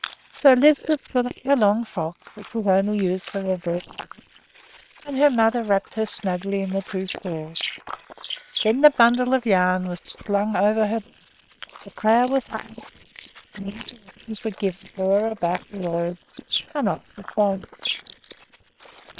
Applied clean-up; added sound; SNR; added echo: neural separator model SepFormer WHAM!.